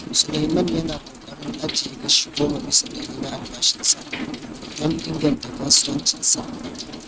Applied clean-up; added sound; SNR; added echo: neural mask model RNNoise.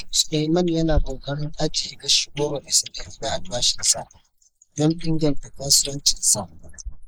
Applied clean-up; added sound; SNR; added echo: neural mask model Resemble Enhance denoiser.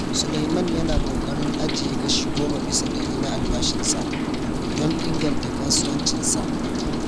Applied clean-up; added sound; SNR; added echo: none; Rain; -4 dB; none.